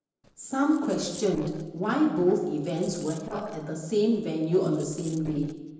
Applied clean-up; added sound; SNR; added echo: neural separator model SepFormer DNS4.